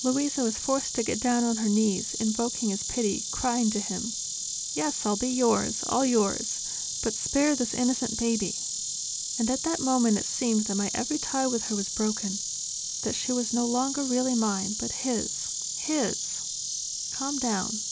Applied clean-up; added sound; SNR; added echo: none; Insect; 4 dB; none.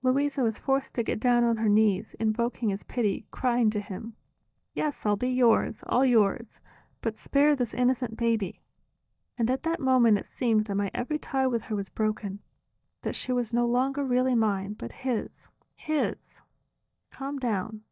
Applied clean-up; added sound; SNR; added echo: neural mask model DeepFilterNet 3.